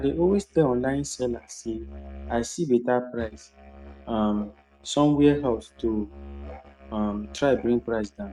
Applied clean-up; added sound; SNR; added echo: neural mask model RNNoise.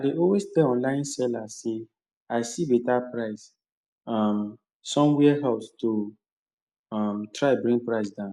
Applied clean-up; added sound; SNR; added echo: none; none; none; none.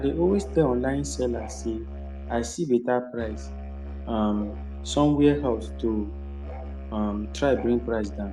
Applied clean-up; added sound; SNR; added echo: none; Musical instrument; 9 dB; none.